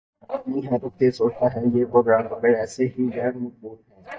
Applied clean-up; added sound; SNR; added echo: neural mask model DeepFilterNet 3.